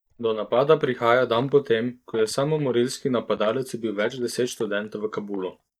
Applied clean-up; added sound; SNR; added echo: neural mask model DeepFilterNet 3.